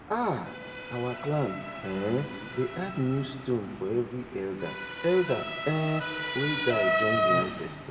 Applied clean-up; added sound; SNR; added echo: none; Motor vehicle (road) / Siren; 2 dB; reverberation time 1.0 s.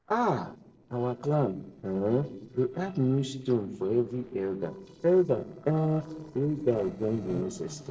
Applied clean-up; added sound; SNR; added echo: neural separator model SepFormer DNS4.